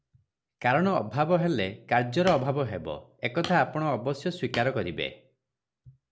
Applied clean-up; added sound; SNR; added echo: none; Hammer; 16 dB; none.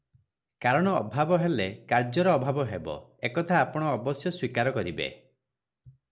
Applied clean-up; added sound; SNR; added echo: none; none; none; none.